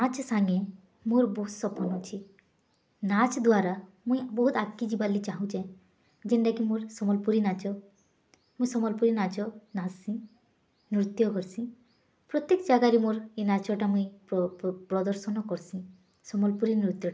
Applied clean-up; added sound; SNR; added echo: none; Brass instrument; 15 dB; none.